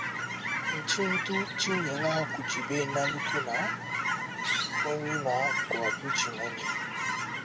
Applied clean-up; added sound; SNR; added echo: none; Chirp, tweet / Fowl; -2 dB; none.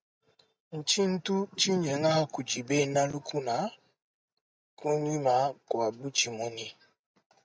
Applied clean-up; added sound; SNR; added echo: none; none; none; none.